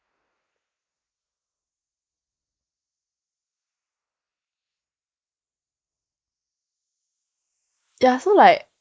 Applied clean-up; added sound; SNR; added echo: neural mask model Resemble Enhance denoiser.